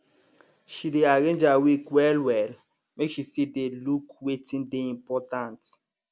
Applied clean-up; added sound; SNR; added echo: none; none; none; none.